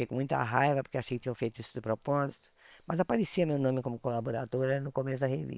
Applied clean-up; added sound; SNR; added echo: neural separator model SepFormer WHAM!.